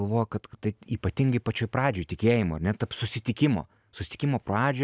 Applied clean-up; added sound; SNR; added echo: none; none; none; none.